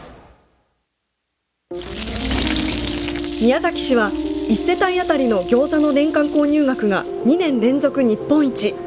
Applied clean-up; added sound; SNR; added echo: none; none; none; none.